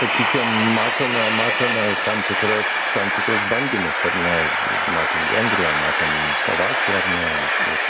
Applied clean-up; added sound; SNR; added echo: none; Train; -5 dB; none.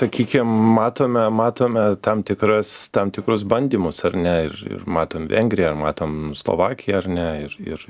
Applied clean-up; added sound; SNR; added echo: none; none; none; none.